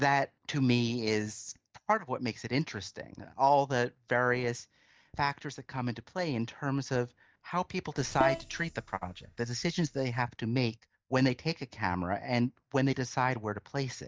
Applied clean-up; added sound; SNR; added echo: neural mask model DeepFilterNet 3.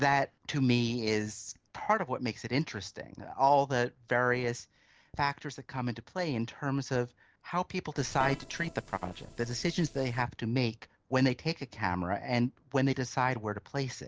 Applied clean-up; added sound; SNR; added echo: neural separator model SepFormer DNS4.